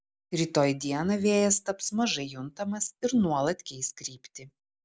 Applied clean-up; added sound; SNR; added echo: none; none; none; none.